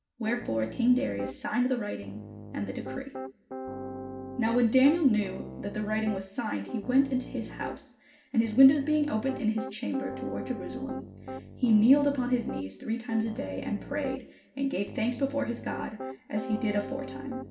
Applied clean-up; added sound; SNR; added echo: none; Piano; 12 dB; reverberation time 1.7 s.